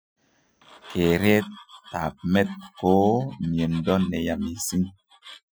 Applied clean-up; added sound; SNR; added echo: classical method Wiener filter.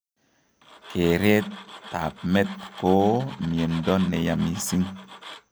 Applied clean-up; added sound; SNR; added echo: none; Tools; 18 dB; none.